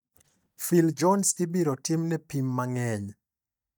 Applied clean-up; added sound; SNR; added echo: neural mask model DeepFilterNet 3.